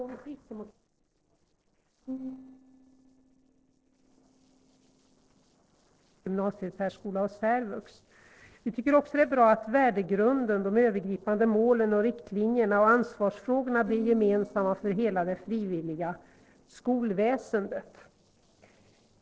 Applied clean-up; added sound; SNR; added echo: neural separator model SepFormer DNS4.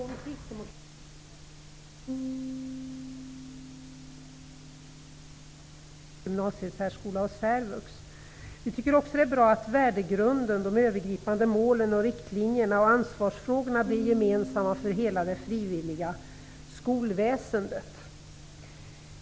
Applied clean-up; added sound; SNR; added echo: none; Piano; 16 dB; none.